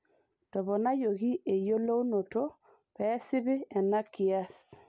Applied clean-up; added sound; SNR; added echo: none; none; none; none.